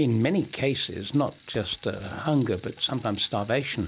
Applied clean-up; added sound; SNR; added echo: none; Sink (filling or washing) / Water tap, faucet; 17 dB; none.